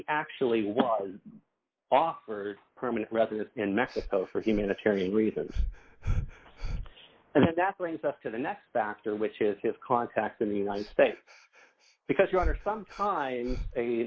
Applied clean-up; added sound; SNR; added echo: neural mask model Resemble Enhance denoiser.